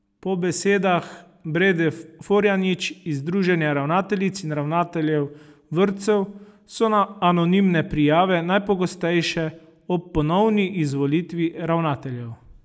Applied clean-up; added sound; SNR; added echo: none; none; none; none.